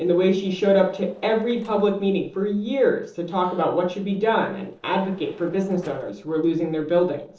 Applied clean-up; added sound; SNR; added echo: neural separator model SepFormer DNS4.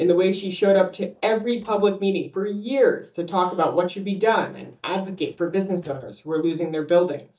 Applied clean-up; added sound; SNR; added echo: neural mask model DeepFilterNet 3.